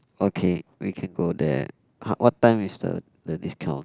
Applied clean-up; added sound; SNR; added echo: none; none; none; none.